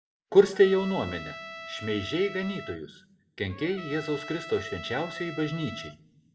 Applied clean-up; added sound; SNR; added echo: none; Trumpet; 14 dB; reverberation time 0.5 s.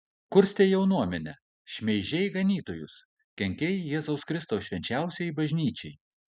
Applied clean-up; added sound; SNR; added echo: none; none; none; none.